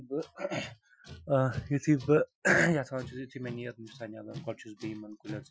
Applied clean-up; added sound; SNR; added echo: classical method Wiener filter.